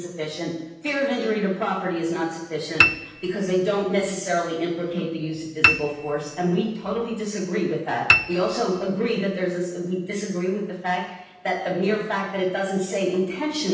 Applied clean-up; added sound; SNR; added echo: none; Piano; 0 dB; reverberation time 0.9 s.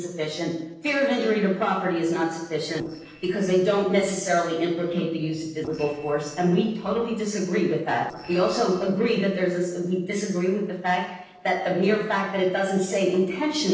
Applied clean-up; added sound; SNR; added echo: neural separator model SepFormer DNS4.